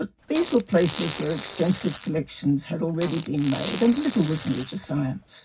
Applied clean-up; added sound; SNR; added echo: none; Fart; 11 dB; reverberation time 0.4 s.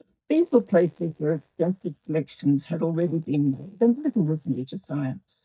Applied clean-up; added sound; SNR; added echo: neural mask model DeepFilterNet 3.